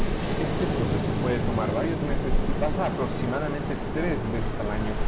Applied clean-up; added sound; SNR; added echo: none; Ocean; -5 dB; none.